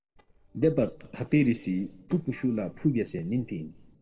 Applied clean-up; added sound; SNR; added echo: neural separator model SepFormer DNS4.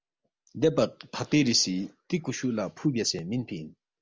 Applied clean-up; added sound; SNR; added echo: none; none; none; none.